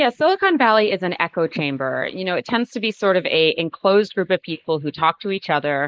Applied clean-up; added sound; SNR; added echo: neural mask model Resemble Enhance denoiser.